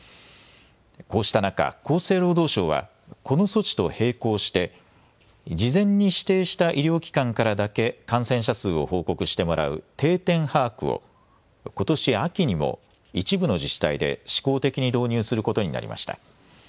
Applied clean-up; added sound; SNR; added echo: none; none; none; none.